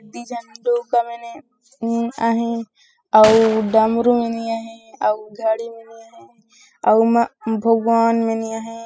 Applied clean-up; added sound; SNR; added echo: classical method spectral subtraction.